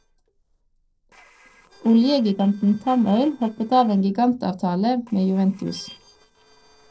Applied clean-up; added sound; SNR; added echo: neural separator model SepFormer DNS4.